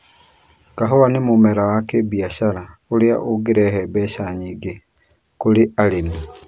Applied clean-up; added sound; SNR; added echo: none; none; none; none.